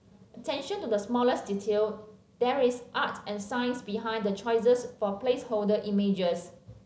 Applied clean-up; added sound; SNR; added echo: none; none; none; none.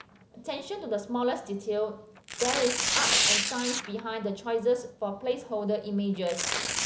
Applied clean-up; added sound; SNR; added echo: none; Tearing; 1 dB; none.